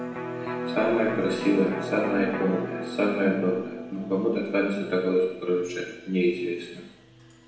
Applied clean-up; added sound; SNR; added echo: none; Electric guitar; 8 dB; reverberation time 1.0 s.